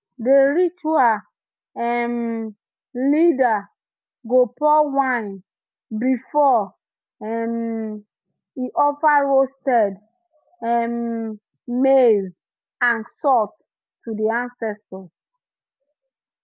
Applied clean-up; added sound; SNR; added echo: none; none; none; none.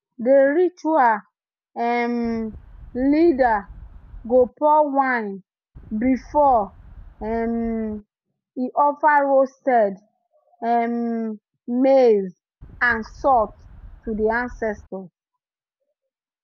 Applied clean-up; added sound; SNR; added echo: none; Wind; 20 dB; none.